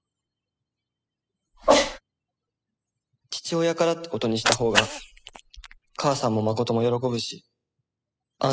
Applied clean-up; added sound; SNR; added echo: classical method spectral subtraction.